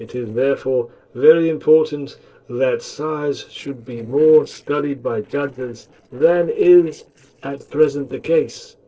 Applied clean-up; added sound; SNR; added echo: neural separator model SepFormer DNS4.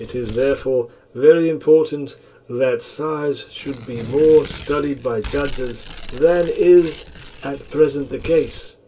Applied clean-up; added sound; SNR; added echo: none; Tearing; 16 dB; reverberation time 0.2 s.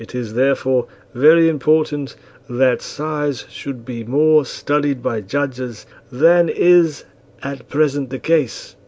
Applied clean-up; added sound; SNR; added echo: none; none; none; none.